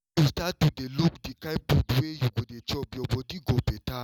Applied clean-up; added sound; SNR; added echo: none; none; none; none.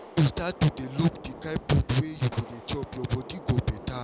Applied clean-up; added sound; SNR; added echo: none; Gunshot, gunfire; 16 dB; none.